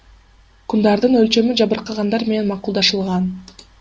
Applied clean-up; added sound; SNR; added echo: none; none; none; none.